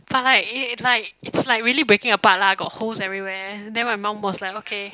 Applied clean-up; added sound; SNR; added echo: none; none; none; none.